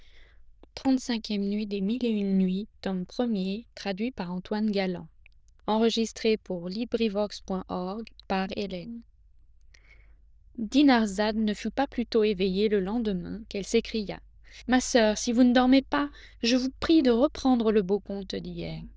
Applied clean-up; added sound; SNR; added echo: neural diffusion model UNIVERSE++.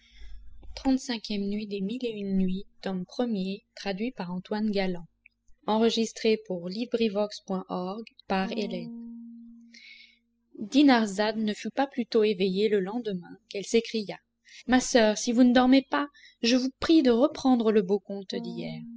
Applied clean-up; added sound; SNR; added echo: classical method spectral subtraction.